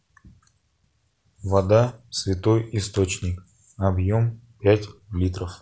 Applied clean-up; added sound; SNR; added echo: none; none; none; none.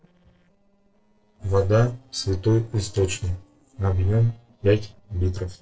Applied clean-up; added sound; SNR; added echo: neural separator model SepFormer DNS4.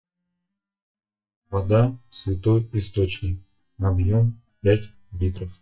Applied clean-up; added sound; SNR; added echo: neural mask model DeepFilterNet 3.